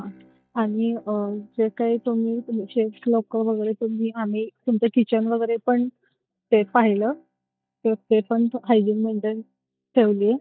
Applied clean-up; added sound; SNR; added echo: neural mask model DeepFilterNet 3.